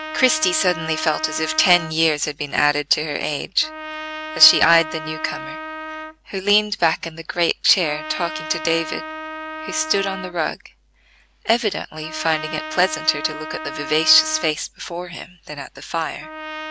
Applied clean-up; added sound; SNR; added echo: none; Trumpet; 11 dB; none.